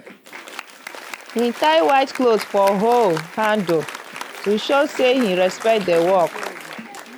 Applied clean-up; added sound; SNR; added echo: none; Applause; 14 dB; none.